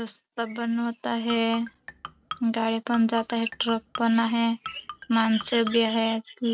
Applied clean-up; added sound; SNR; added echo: none; Marimba, xylophone; 14 dB; none.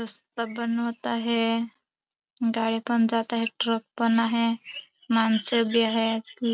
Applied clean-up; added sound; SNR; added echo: none; none; none; none.